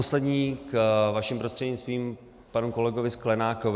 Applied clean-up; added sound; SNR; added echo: none; none; none; none.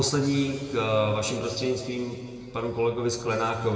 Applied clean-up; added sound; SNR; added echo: none; none; none; reverberation time 2.2 s.